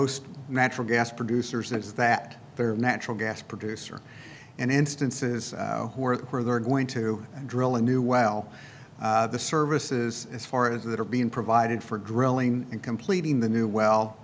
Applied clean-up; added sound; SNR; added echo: none; none; none; none.